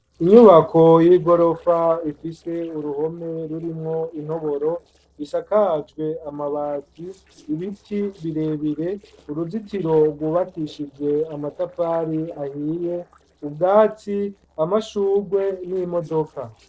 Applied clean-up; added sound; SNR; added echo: neural separator model SepFormer DNS4.